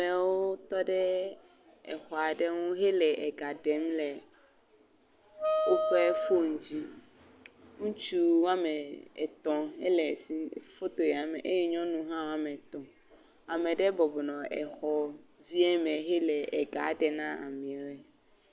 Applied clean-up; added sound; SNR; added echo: none; Wind instrument, woodwind instrument; -1 dB; none.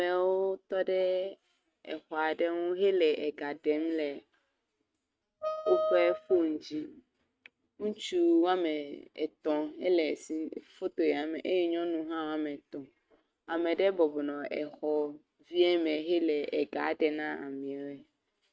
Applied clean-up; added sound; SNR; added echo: neural mask model RNNoise.